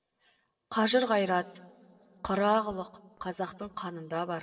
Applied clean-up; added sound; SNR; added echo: neural separator model SepFormer DNS4.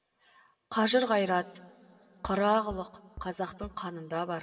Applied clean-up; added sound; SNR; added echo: none; Bass drum; 18 dB; reverberation time 2.2 s.